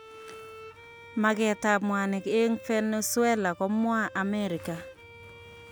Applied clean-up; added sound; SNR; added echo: none; Bowed string instrument; 19 dB; none.